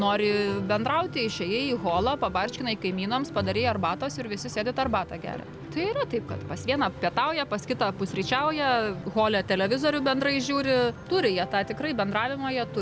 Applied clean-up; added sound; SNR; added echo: none; none; none; none.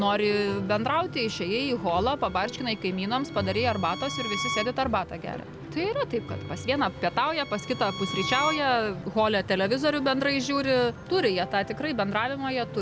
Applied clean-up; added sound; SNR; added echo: none; Bowed string instrument; 11 dB; none.